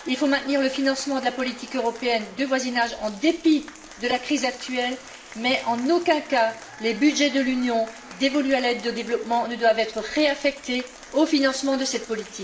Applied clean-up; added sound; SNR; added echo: none; Applause / Crowd; 20 dB; reverberation time 1.3 s.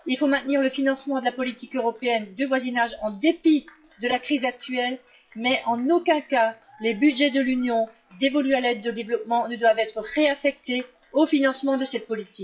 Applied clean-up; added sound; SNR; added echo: classical method WPE with log-MMSE.